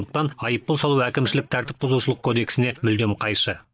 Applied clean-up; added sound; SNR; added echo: neural mask model DeepFilterNet 3.